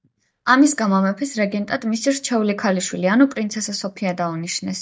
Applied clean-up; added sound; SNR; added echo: neural mask model DeepFilterNet 3.